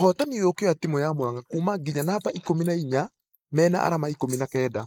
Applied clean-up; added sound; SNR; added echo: neural mask model Resemble Enhance denoiser.